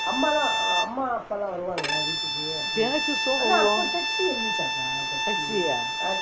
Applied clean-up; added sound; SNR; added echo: none; Bowed string instrument; -1 dB; none.